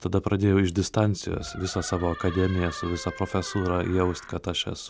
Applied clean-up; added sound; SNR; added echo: none; Door; 15 dB; none.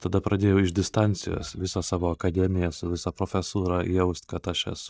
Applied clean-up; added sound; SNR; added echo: neural mask model DeepFilterNet 3.